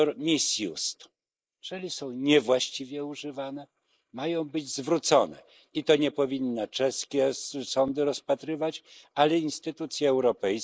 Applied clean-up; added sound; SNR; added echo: neural mask model Resemble Enhance denoiser.